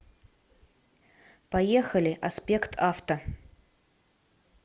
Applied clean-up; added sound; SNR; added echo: none; none; none; none.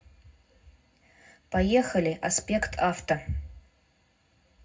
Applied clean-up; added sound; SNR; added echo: none; none; none; reverberation time 0.3 s.